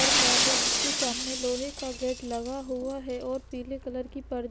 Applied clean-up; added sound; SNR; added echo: none; Shatter; -4 dB; none.